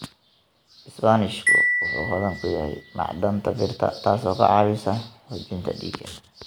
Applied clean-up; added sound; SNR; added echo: none; Marimba, xylophone; 3 dB; none.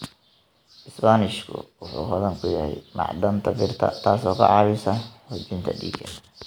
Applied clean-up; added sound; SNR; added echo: none; none; none; none.